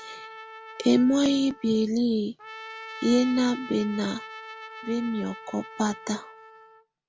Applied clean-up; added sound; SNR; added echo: none; Trumpet; 16 dB; none.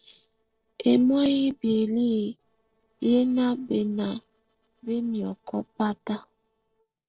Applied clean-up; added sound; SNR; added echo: neural separator model SepFormer DNS4.